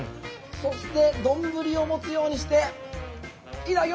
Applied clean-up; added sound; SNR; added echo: none; none; none; none.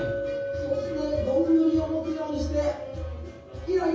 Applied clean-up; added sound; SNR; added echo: none; Chink, clink; 8 dB; reverberation time 0.6 s.